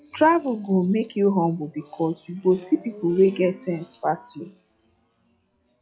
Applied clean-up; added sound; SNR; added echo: classical method log-MMSE.